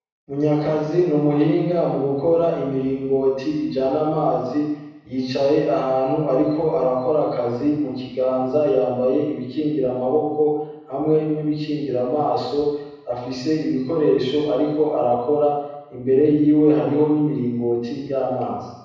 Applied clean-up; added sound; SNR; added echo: none; none; none; reverberation time 1.1 s.